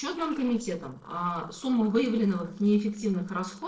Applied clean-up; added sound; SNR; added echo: neural separator model SepFormer DNS4.